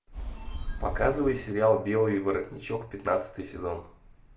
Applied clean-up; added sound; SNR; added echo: none; Telephone; 5 dB; none.